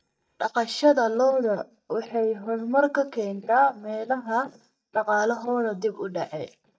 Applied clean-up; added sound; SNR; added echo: neural mask model DeepFilterNet 3.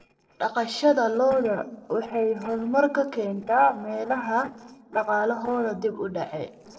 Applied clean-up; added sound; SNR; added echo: neural separator model SepFormer DNS4.